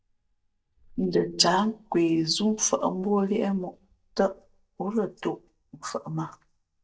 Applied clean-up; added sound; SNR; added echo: neural mask model DeepFilterNet 3.